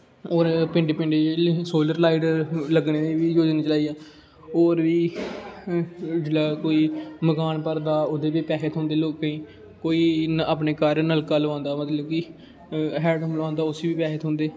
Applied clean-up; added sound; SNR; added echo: none; none; none; none.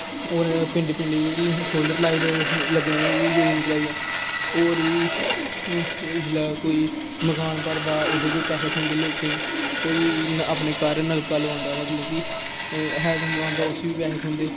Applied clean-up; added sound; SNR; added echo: none; Sawing; 2 dB; none.